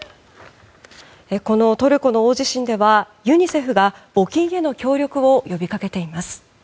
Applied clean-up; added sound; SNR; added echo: none; none; none; none.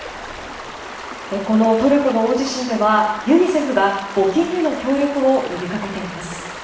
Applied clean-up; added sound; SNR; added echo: none; Stream; 13 dB; reverberation time 0.7 s.